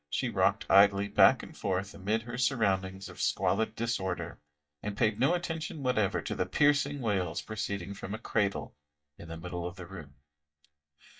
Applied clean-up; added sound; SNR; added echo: neural mask model DeepFilterNet 3.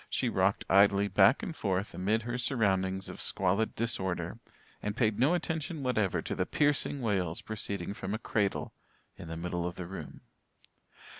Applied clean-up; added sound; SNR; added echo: none; none; none; none.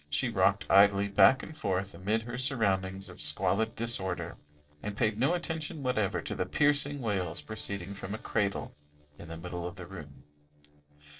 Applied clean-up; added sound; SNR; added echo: neural separator model SepFormer DNS4.